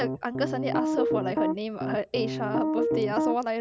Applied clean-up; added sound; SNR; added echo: none; Piano; -1 dB; none.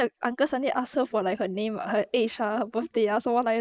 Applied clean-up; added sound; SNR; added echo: neural mask model Resemble Enhance denoiser.